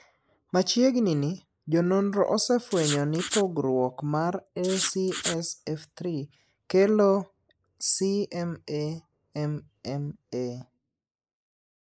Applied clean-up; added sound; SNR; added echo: neural mask model Resemble Enhance denoiser.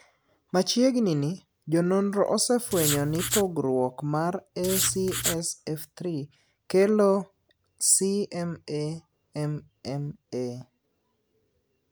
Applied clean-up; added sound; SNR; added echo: none; Writing; 3 dB; none.